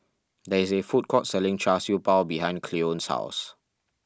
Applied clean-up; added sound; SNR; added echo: none; none; none; none.